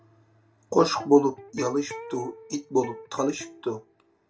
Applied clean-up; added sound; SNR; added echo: none; Electric guitar; 17 dB; reverberation time 0.2 s.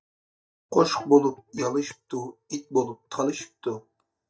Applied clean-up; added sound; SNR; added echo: neural mask model DeepFilterNet 3.